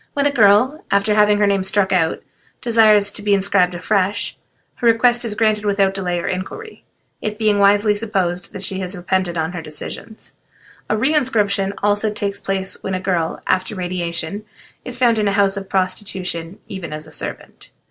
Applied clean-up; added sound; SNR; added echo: none; none; none; none.